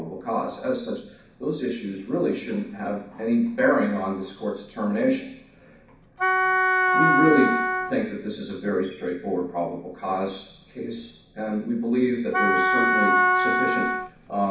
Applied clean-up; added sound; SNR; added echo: none; Wind instrument, woodwind instrument; -4 dB; reverberation time 0.6 s.